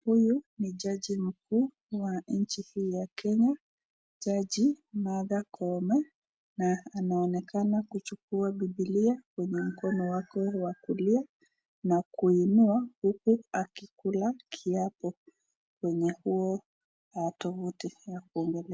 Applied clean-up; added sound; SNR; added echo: none; none; none; none.